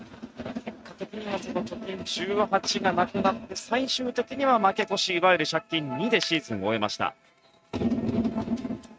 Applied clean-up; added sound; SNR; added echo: neural mask model RNNoise.